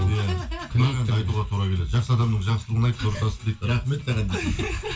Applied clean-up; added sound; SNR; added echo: none; none; none; reverberation time 0.2 s.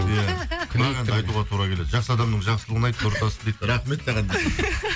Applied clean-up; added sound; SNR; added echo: none; none; none; none.